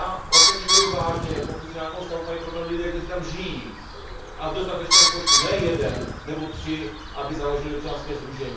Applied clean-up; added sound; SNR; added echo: none; Bird; -5 dB; reverberation time 0.6 s.